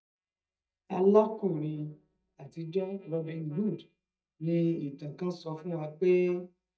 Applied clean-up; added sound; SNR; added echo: neural mask model DeepFilterNet 3.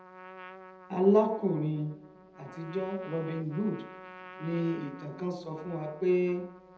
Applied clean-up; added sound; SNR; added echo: none; Trumpet; 17 dB; reverberation time 0.8 s.